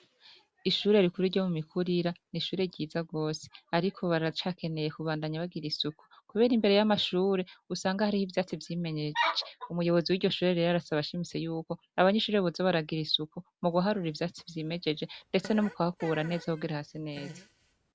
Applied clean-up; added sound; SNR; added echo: none; Fart; 18 dB; none.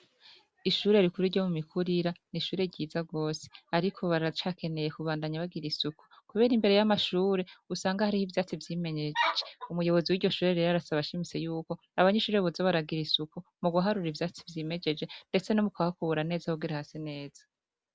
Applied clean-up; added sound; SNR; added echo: none; none; none; none.